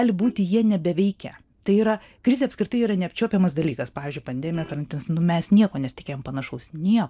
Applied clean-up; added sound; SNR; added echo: neural separator model SepFormer DNS4.